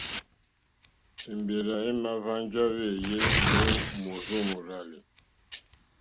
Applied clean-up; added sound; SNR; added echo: none; Tearing; 0 dB; none.